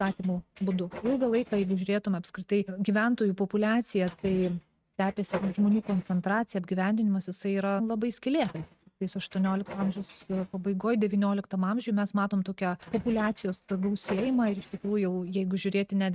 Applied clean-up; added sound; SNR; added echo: neural mask model RNNoise.